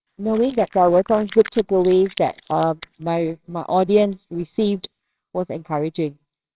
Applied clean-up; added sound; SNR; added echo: neural separator model SepFormer WHAMR!.